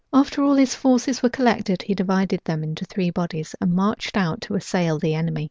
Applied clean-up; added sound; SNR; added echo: none; none; none; none.